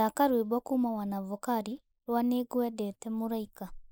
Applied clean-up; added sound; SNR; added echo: neural mask model Resemble Enhance denoiser.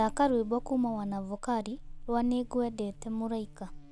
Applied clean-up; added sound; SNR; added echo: none; Buzz; 13 dB; none.